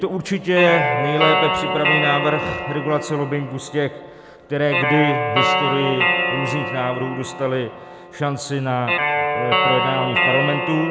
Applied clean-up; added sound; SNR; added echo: none; Guitar; 0 dB; none.